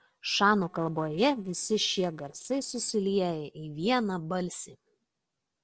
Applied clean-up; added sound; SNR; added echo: neural separator model SepFormer DNS4.